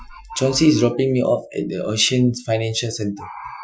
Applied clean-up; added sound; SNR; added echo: classical method Wiener filter.